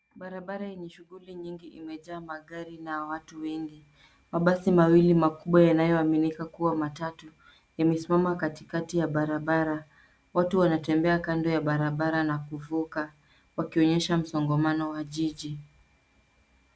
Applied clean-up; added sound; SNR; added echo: none; none; none; none.